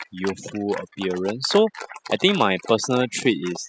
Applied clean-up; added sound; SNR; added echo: classical method spectral subtraction.